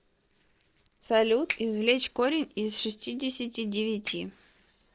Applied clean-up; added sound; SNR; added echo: neural separator model SepFormer DNS4.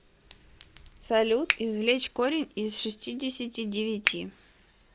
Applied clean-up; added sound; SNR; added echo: none; Chink, clink + Finger snapping; 3 dB; none.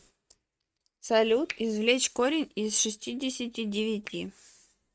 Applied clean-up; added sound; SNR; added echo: neural mask model RNNoise.